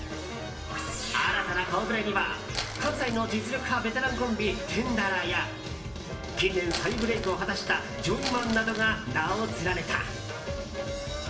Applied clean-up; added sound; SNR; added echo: none; Crumpling, crinkling; 11 dB; reverberation time 0.7 s.